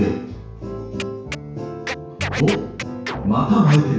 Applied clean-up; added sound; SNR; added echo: none; Scratching (performance technique); 12 dB; reverberation time 0.6 s.